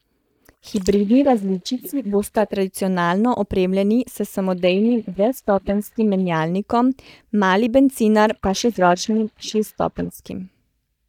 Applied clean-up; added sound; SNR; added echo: neural mask model DeepFilterNet 3.